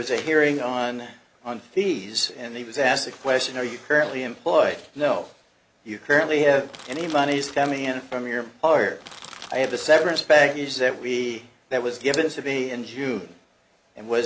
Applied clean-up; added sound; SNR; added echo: none; Crushing; 19 dB; none.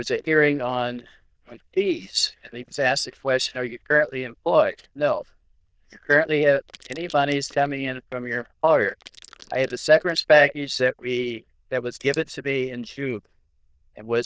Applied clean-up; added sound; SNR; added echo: neural diffusion model UNIVERSE++.